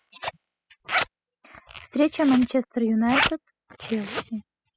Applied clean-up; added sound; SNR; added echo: classical method spectral subtraction.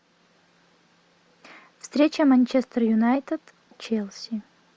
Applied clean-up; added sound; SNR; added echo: none; none; none; none.